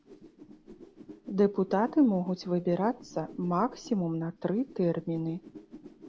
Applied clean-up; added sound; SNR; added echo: none; Whoosh, swoosh, swish; 20 dB; none.